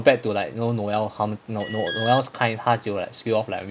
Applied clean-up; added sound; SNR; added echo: none; Alarm; 10 dB; none.